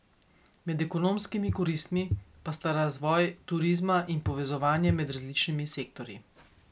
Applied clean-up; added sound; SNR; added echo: none; Walk, footsteps / Bird vocalization, bird call, bird song; 10 dB; none.